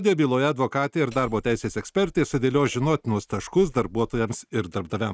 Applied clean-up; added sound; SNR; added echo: neural mask model RNNoise.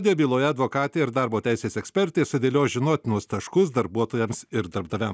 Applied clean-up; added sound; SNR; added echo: none; none; none; none.